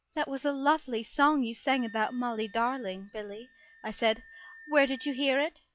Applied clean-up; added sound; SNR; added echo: classical method log-MMSE.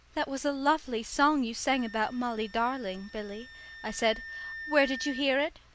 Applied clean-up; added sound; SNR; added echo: none; Wind instrument, woodwind instrument; 16 dB; none.